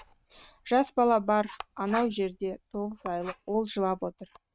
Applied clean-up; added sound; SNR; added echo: neural mask model RNNoise.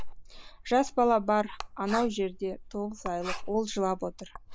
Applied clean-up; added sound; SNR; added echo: neural mask model Resemble Enhance denoiser.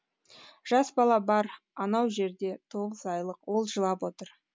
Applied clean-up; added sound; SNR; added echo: none; none; none; none.